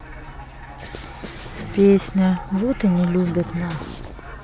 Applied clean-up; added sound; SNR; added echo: none; Electric guitar; 17 dB; none.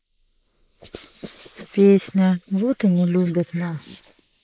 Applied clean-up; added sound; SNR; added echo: neural mask model Resemble Enhance denoiser.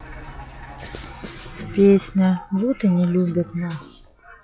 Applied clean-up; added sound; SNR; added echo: classical method log-MMSE.